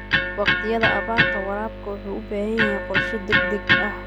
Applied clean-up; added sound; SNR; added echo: none; Electric guitar; -4 dB; none.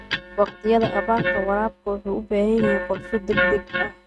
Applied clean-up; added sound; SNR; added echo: neural mask model RNNoise.